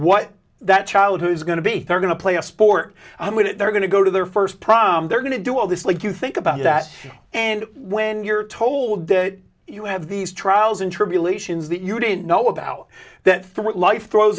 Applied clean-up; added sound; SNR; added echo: none; none; none; none.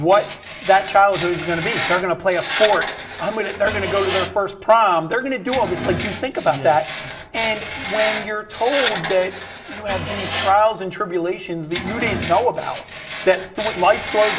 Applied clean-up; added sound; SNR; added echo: none; Screech; 7 dB; reverberation time 1.3 s.